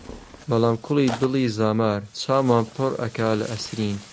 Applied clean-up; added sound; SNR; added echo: none; Tearing; 18 dB; none.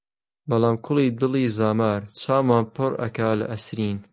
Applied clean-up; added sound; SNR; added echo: none; none; none; none.